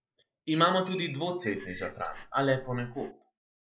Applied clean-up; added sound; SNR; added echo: neural mask model Resemble Enhance denoiser.